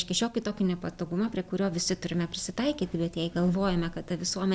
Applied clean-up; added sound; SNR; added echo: none; none; none; none.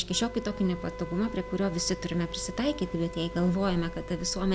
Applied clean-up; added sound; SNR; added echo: none; Engine starting + Wind instrument, woodwind instrument; 11 dB; none.